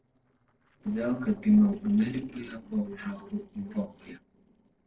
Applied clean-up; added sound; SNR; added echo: neural separator model SepFormer DNS4.